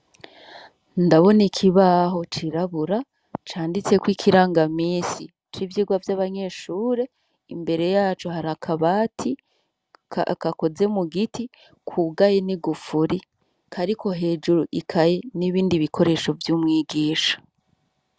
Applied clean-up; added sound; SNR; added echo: none; none; none; none.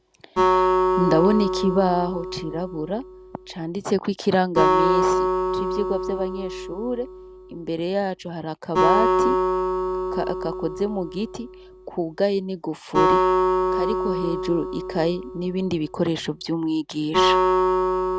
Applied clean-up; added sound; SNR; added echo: none; Acoustic guitar; -2 dB; none.